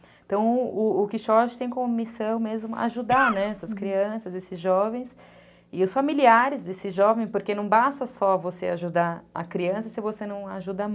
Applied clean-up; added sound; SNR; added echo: none; Cough; 4 dB; none.